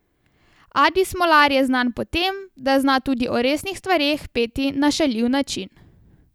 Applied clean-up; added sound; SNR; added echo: none; none; none; none.